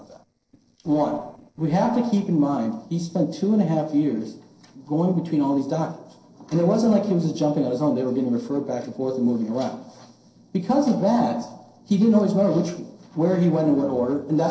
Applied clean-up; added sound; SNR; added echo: neural separator model SepFormer DNS4.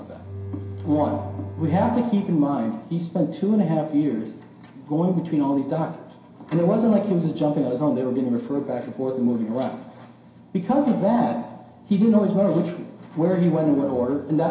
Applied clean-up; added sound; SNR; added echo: none; Bowed string instrument; 11 dB; reverberation time 0.5 s.